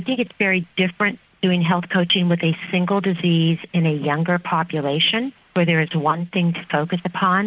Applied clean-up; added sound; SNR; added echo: none; none; none; none.